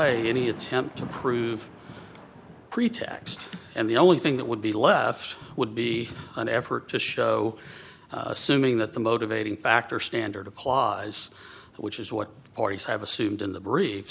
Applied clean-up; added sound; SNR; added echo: none; Thunder / Rain; 19 dB; none.